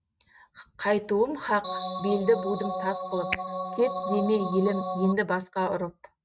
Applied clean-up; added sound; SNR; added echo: neural mask model RNNoise.